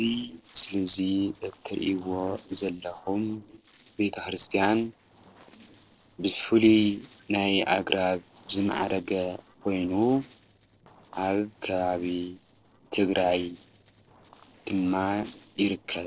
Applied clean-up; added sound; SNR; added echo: neural separator model SepFormer DNS4.